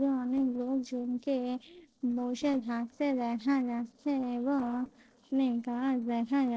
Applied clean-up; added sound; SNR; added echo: neural separator model SepFormer DNS4.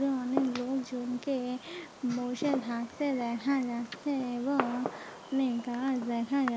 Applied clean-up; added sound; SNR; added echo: none; Fireworks; 10 dB; none.